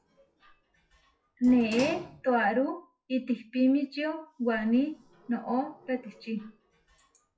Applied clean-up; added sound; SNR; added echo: classical method WPE with log-MMSE.